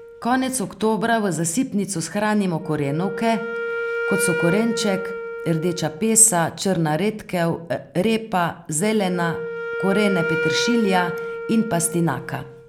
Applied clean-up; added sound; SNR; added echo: none; Wind instrument, woodwind instrument; 7 dB; none.